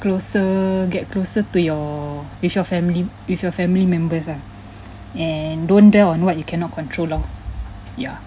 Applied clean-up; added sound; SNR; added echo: none; none; none; none.